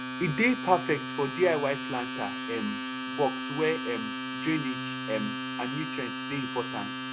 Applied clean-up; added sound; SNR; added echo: none; Domestic sounds, home sounds; 3 dB; none.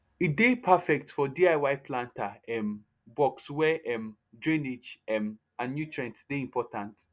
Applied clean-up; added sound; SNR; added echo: none; none; none; none.